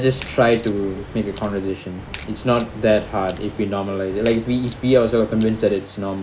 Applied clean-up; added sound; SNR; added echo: none; Crack; 13 dB; none.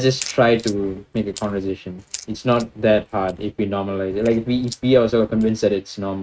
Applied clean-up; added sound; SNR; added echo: neural mask model RNNoise.